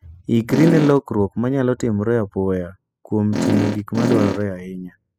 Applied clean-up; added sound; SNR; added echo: classical method spectral subtraction.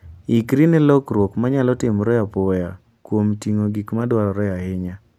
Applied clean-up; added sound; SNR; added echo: none; none; none; none.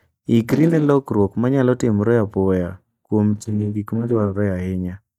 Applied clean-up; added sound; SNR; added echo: neural mask model DeepFilterNet 3.